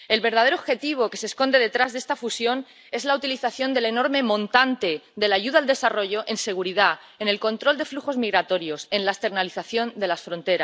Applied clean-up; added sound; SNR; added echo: none; none; none; none.